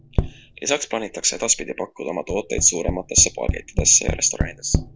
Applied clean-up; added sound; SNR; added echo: none; Tap; 5 dB; none.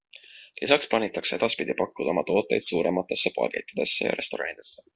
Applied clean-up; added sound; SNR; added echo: none; none; none; none.